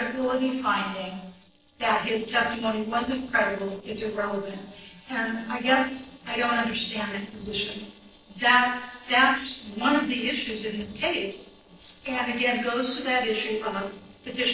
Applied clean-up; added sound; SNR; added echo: neural separator model SepFormer DNS4.